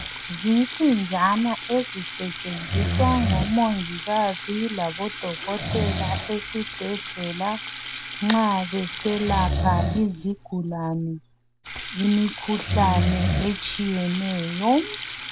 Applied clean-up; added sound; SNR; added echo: none; Breathing + Sink (filling or washing) / Water tap, faucet; 4 dB; none.